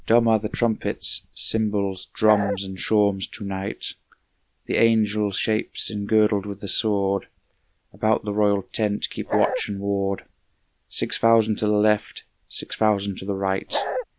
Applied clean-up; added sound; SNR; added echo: none; Bark; 3 dB; none.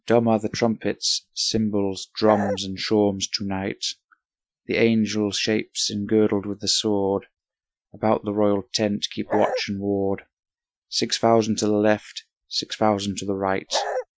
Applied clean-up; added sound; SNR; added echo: classical method Wiener filter.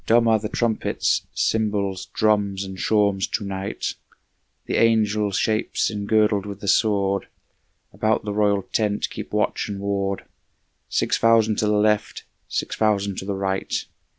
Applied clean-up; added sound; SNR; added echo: none; none; none; none.